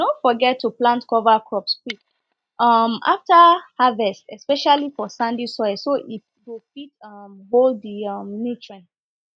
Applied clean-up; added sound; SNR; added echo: neural mask model DeepFilterNet 3.